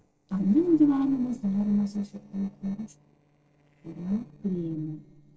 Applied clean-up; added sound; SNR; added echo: neural separator model SepFormer DNS4.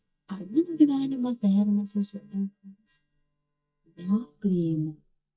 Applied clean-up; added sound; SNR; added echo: neural mask model DeepFilterNet 3.